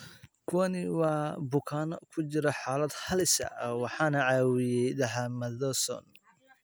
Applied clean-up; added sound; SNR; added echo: none; none; none; none.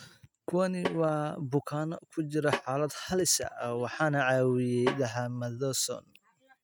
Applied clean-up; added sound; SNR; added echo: neural mask model RNNoise.